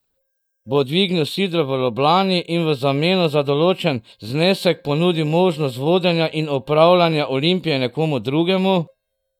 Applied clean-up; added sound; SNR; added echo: neural mask model DeepFilterNet 3.